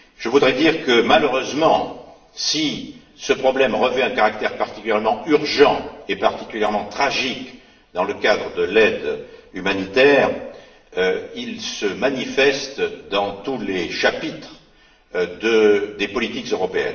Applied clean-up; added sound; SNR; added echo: none; none; none; reverberation time 0.8 s.